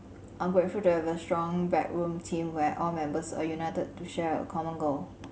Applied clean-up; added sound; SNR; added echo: none; none; none; none.